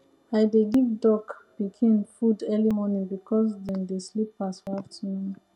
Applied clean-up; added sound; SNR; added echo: none; none; none; none.